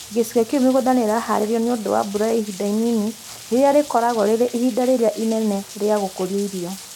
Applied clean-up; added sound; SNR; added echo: none; Rain; 18 dB; none.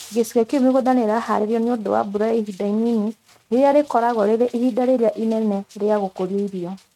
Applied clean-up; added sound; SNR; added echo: neural mask model RNNoise.